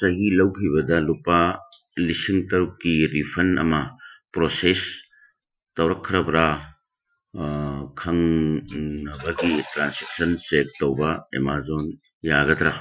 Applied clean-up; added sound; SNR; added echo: classical method Wiener filter.